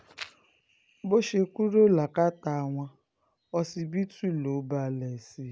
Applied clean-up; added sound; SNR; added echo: none; none; none; none.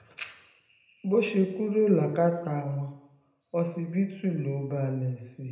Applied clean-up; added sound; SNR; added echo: none; none; none; reverberation time 0.8 s.